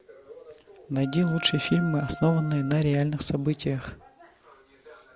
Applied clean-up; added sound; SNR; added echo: none; Wind instrument, woodwind instrument; 13 dB; none.